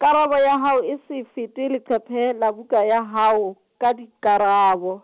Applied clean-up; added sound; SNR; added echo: none; none; none; none.